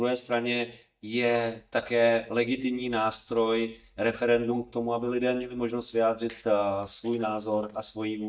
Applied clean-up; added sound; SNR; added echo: neural mask model DeepFilterNet 3.